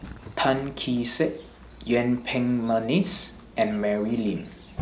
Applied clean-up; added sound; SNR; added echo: none; Chirp, tweet; 17 dB; none.